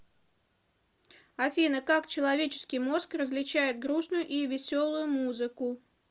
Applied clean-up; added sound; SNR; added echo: none; none; none; none.